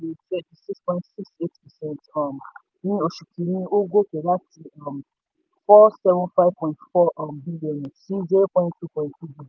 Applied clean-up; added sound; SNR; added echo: none; none; none; none.